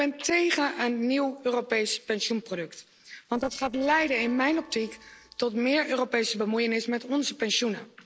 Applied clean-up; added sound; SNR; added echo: neural separator model SepFormer DNS4.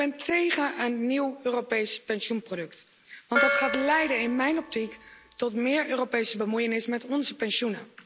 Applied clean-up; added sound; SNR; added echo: none; Gong; 4 dB; none.